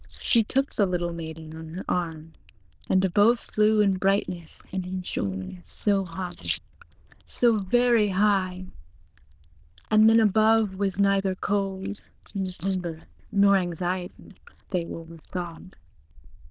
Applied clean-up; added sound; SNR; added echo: neural diffusion model UNIVERSE++.